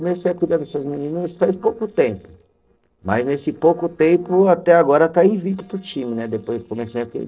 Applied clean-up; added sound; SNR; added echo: neural separator model SepFormer DNS4.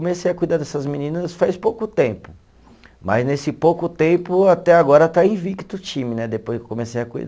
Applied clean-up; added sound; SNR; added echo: none; none; none; none.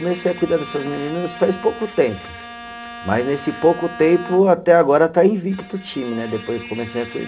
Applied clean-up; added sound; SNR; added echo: none; Bowed string instrument; 16 dB; reverberation time 0.3 s.